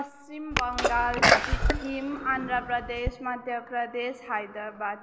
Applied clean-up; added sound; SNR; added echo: none; Sneeze; -5 dB; none.